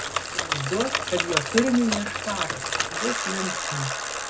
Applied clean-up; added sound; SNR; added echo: none; Bicycle; 0 dB; reverberation time 0.3 s.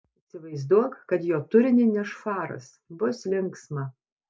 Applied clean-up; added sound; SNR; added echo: none; none; none; none.